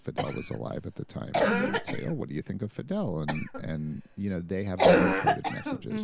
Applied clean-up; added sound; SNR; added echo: none; Cough; -3 dB; none.